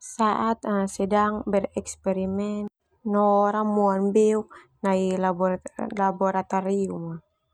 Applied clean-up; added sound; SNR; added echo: none; none; none; none.